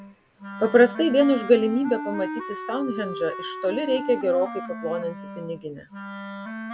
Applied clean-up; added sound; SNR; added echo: none; Wind instrument, woodwind instrument; 10 dB; none.